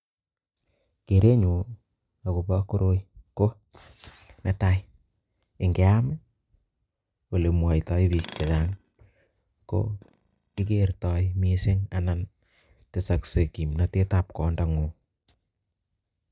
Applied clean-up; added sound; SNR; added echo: neural mask model DeepFilterNet 3.